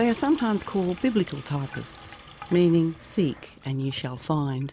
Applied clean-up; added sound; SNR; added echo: none; Sink (filling or washing); 18 dB; none.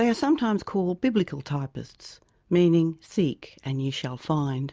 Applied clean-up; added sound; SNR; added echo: none; none; none; none.